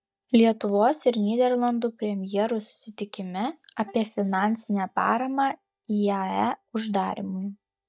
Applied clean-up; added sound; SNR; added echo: neural mask model DeepFilterNet 3.